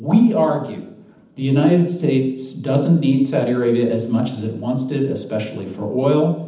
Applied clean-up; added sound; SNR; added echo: none; none; none; reverberation time 0.8 s.